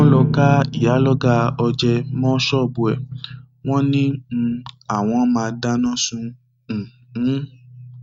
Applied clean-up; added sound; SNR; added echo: neural mask model RNNoise.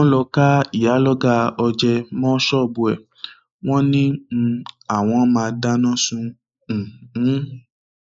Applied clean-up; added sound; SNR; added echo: neural mask model Resemble Enhance denoiser.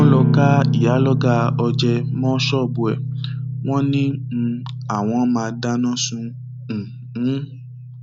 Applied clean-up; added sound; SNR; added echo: none; Guitar; 0 dB; none.